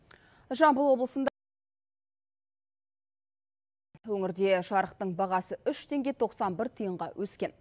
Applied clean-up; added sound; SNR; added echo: none; none; none; none.